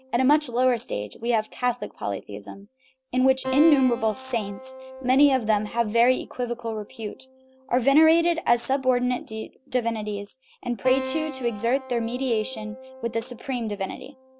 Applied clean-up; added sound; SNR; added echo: none; Keyboard (musical); 15 dB; none.